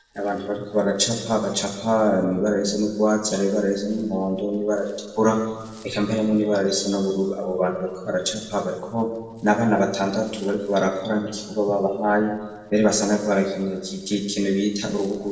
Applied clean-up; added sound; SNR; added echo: neural separator model SepFormer DNS4.